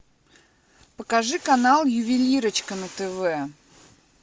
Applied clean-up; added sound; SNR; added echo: none; none; none; none.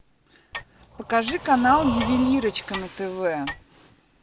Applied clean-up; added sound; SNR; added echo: none; Breathing + Clock; 10 dB; none.